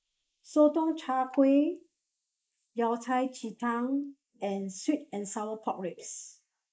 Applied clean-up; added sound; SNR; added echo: neural mask model Resemble Enhance denoiser.